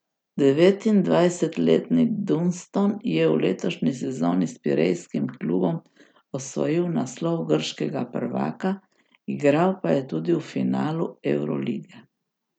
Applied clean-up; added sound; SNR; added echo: none; none; none; none.